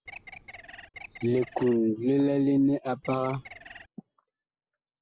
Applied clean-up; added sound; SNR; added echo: none; Bird; 17 dB; none.